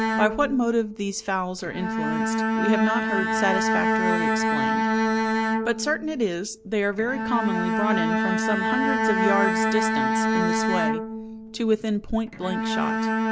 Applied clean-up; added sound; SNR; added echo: none; Bowed string instrument; -3 dB; none.